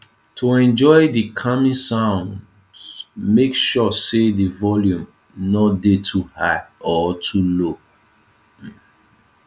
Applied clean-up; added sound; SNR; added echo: none; none; none; none.